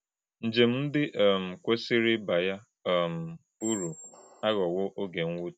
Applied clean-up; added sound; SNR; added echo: none; Squeak; 17 dB; none.